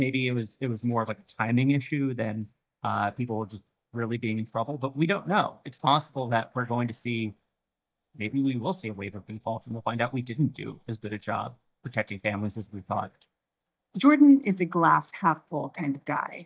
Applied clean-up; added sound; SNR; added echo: neural mask model DeepFilterNet 3.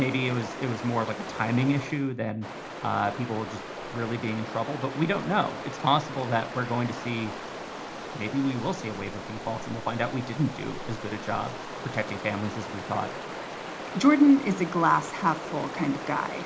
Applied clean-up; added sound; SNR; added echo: none; Stream; 9 dB; reverberation time 0.4 s.